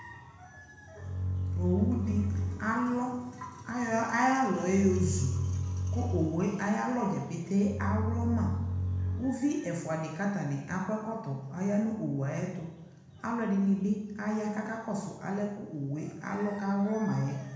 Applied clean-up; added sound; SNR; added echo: none; Bowed string instrument; 1 dB; reverberation time 1.0 s.